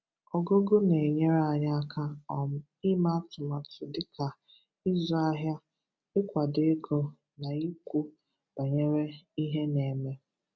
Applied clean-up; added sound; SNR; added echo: none; none; none; none.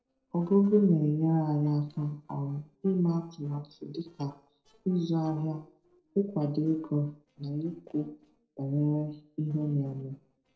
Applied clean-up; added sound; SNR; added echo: neural separator model SepFormer DNS4.